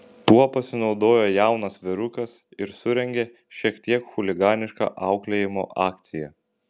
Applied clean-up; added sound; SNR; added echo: none; none; none; none.